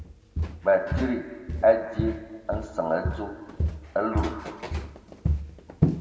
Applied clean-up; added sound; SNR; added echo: none; Walk, footsteps; 2 dB; reverberation time 2.0 s.